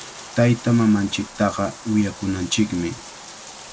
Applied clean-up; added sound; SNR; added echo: none; Bathtub (filling or washing); 17 dB; none.